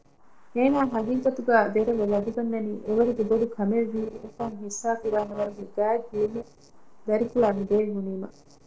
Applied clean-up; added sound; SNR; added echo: neural separator model SepFormer DNS4.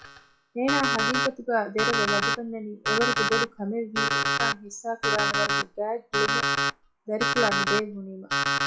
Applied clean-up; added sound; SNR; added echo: classical method WPE with log-MMSE.